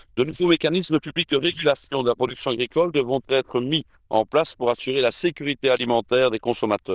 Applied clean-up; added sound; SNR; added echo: neural diffusion model UNIVERSE++.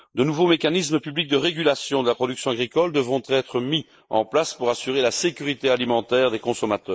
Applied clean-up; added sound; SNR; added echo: neural mask model Resemble Enhance denoiser.